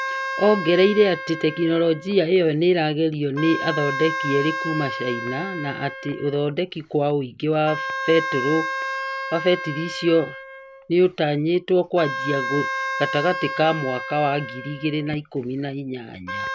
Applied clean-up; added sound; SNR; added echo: none; Wind instrument, woodwind instrument; 8 dB; none.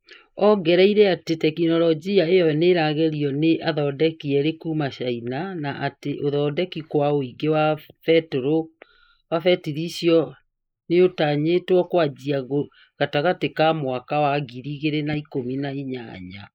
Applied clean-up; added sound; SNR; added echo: neural mask model Resemble Enhance denoiser.